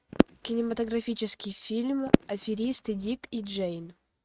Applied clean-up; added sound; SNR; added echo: neural mask model RNNoise.